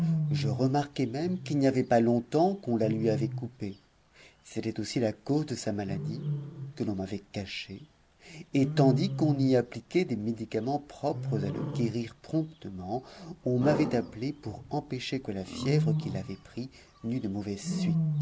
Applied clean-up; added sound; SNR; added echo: none; Wild animals; 5 dB; none.